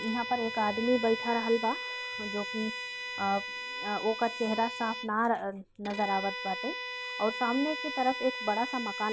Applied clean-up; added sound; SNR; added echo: none; Bowed string instrument; 6 dB; none.